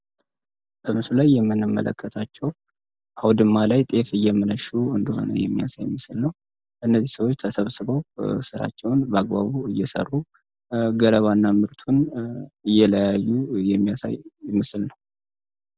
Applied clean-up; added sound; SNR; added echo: none; none; none; none.